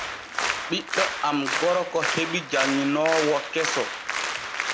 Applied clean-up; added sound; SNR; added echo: none; Applause; 2 dB; none.